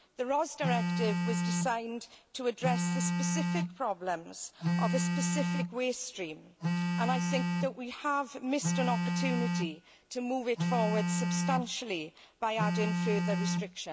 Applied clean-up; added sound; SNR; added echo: none; Telephone; -2 dB; none.